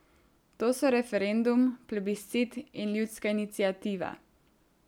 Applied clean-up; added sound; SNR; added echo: none; none; none; none.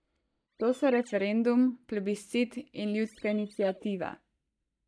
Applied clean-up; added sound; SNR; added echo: neural mask model DeepFilterNet 3.